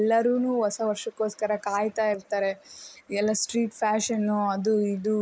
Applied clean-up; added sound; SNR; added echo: neural mask model Resemble Enhance denoiser.